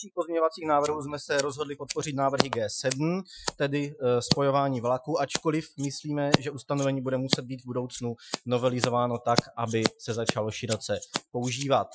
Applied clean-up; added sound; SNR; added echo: classical method Wiener filter.